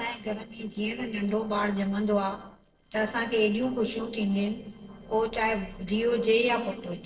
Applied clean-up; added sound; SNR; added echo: neural separator model SepFormer DNS4.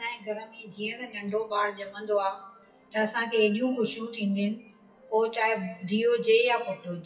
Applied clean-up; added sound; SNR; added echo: classical method WPE with log-MMSE.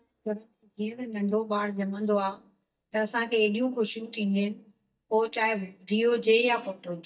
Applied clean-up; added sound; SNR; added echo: neural mask model DeepFilterNet 3.